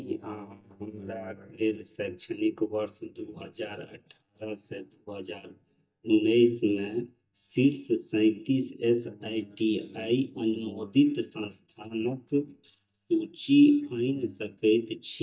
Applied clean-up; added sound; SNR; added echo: neural mask model DeepFilterNet 3.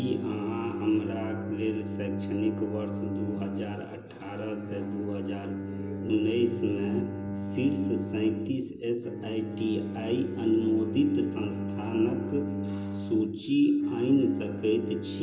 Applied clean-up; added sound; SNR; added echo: none; Bowed string instrument; 6 dB; reverberation time 0.2 s.